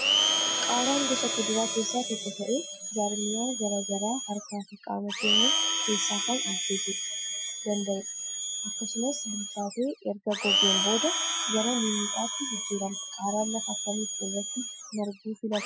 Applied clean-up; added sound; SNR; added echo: classical method Wiener filter.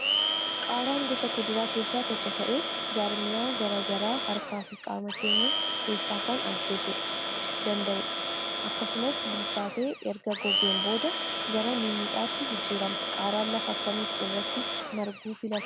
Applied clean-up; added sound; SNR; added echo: none; Domestic sounds, home sounds; -3 dB; none.